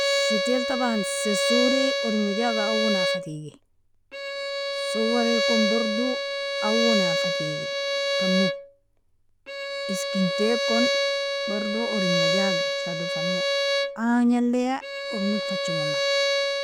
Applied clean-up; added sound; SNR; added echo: none; Bowed string instrument; -2 dB; none.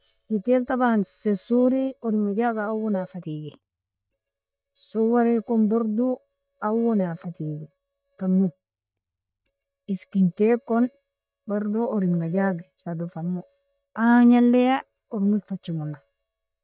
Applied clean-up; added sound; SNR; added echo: neural mask model DeepFilterNet 3.